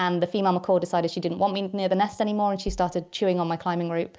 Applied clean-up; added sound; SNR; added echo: none; Bass drum; 13 dB; none.